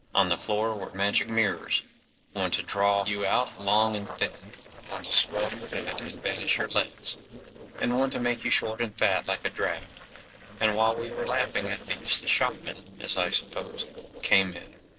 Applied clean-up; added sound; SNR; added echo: neural separator model SepFormer DNS4.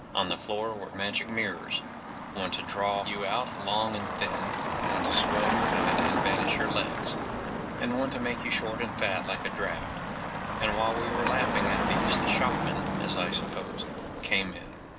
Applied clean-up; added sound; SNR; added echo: none; Motor vehicle (road); -1 dB; reverberation time 0.2 s.